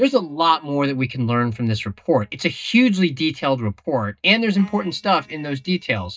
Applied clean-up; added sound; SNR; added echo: neural mask model DeepFilterNet 3.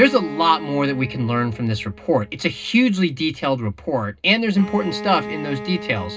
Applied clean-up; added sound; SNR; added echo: none; Bowed string instrument; 14 dB; reverberation time 0.2 s.